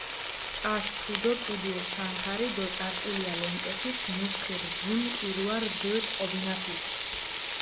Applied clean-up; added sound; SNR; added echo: none; Frying (food); -4 dB; none.